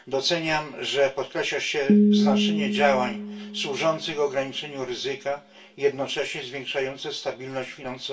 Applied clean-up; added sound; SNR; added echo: none; Piano; -2 dB; reverberation time 0.2 s.